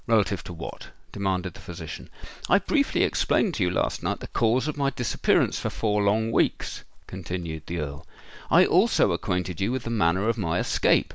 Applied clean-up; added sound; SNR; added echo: none; Chirp, tweet; 17 dB; none.